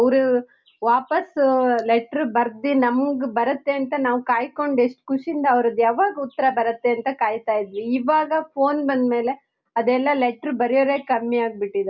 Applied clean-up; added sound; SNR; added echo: none; none; none; none.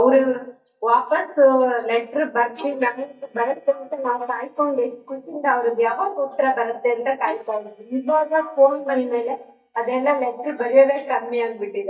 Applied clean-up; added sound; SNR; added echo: neural mask model DeepFilterNet 3.